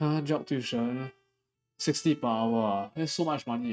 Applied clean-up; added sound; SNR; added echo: neural mask model RNNoise.